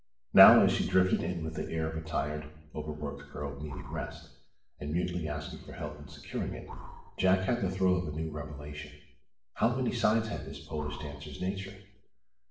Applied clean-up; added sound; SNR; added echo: neural separator model SepFormer DNS4.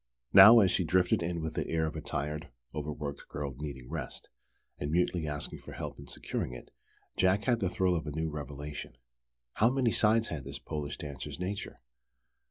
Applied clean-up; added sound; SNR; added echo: none; none; none; none.